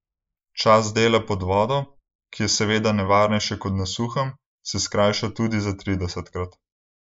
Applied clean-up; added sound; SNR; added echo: neural mask model Resemble Enhance denoiser.